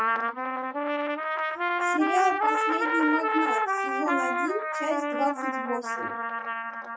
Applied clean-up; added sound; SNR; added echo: classical method WPE with log-MMSE.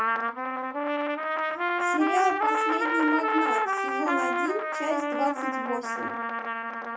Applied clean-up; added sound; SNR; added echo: none; Trumpet; -4 dB; reverberation time 0.3 s.